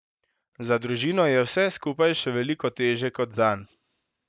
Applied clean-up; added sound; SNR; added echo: none; none; none; none.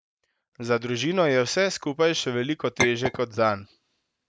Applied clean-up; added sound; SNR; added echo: none; Chink, clink; 5 dB; none.